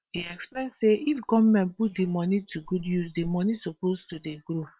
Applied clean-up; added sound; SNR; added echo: neural separator model SepFormer WHAM!.